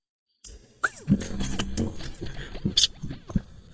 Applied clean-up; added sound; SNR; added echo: neural mask model DeepFilterNet 3.